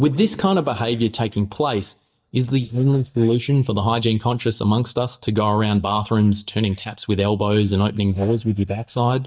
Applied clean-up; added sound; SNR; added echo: neural mask model DeepFilterNet 3.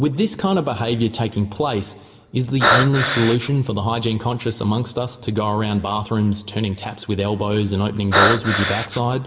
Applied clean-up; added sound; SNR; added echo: none; Breathing; -1 dB; reverberation time 1.5 s.